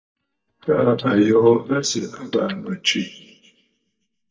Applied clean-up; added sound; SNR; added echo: neural mask model DeepFilterNet 3.